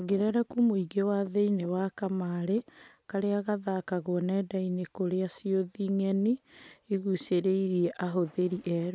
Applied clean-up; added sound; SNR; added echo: none; none; none; none.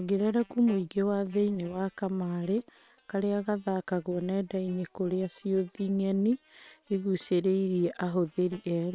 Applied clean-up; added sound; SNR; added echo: neural separator model SepFormer WHAM!.